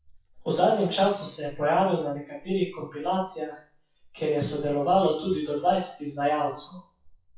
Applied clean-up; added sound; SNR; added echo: classical method WPE with log-MMSE.